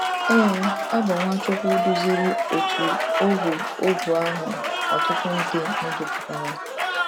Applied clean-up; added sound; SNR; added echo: none; Applause; 0 dB; none.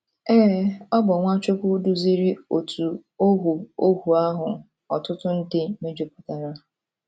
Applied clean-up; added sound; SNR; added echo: none; none; none; none.